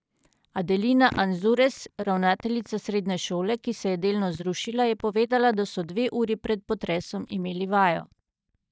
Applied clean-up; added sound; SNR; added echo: neural mask model DeepFilterNet 3.